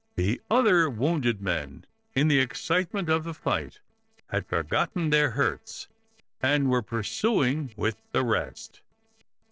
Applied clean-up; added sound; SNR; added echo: neural separator model SepFormer DNS4.